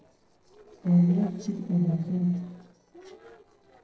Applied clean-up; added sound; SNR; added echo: neural separator model SepFormer DNS4.